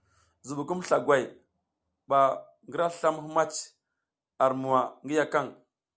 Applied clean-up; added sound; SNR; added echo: none; none; none; none.